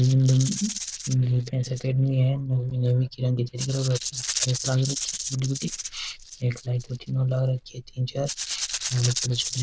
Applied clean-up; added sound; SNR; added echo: neural diffusion model UNIVERSE++.